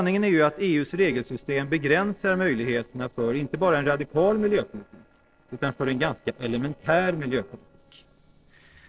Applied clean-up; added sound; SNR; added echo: neural separator model SepFormer DNS4.